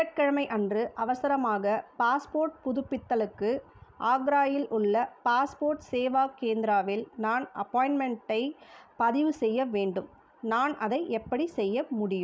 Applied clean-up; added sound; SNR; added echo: none; none; none; none.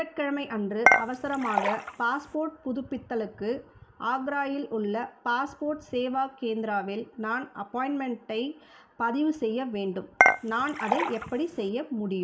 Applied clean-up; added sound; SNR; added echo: none; Dishes, pots, and pans / Chink, clink; -4 dB; reverberation time 0.4 s.